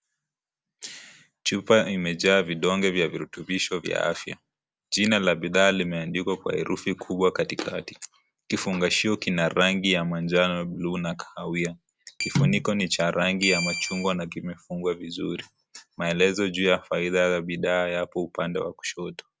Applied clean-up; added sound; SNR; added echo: none; Keyboard (musical); 7 dB; none.